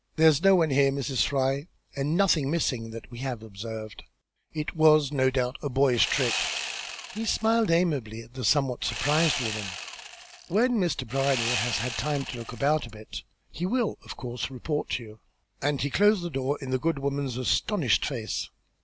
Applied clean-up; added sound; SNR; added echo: none; Sawing; 6 dB; none.